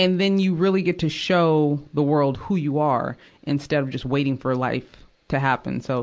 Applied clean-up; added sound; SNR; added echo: none; none; none; none.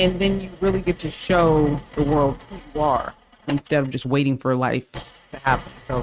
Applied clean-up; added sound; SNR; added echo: neural mask model RNNoise.